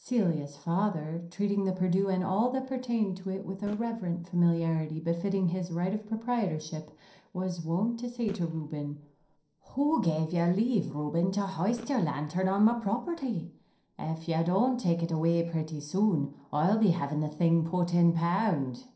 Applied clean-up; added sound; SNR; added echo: neural separator model SepFormer DNS4.